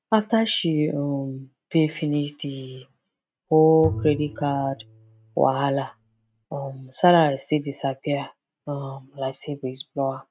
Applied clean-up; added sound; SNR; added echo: neural mask model RNNoise.